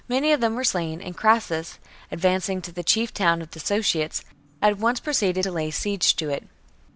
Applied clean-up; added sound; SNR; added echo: none; none; none; none.